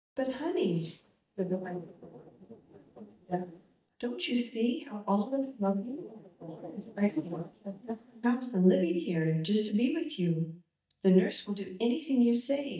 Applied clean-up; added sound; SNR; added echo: neural mask model DeepFilterNet 3.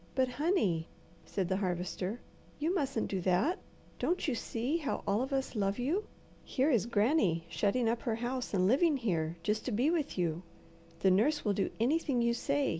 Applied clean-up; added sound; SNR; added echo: none; none; none; none.